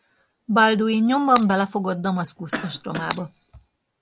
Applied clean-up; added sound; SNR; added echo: none; Cough + Shatter; 13 dB; none.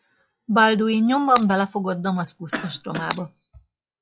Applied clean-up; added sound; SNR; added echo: classical method log-MMSE.